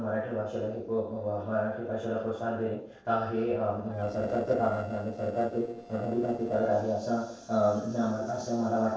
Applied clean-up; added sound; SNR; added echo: neural separator model SepFormer DNS4.